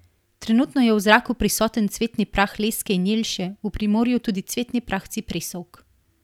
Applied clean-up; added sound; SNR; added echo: none; none; none; none.